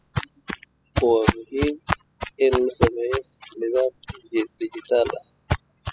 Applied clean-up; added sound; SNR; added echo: classical method spectral subtraction.